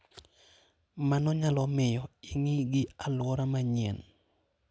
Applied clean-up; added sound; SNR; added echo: none; none; none; none.